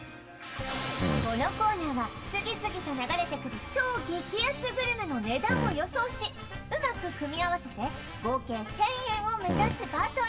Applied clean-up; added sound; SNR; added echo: none; Fart; 1 dB; reverberation time 1.0 s.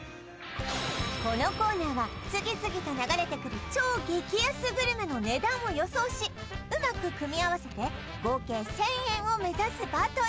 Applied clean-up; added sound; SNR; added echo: none; none; none; none.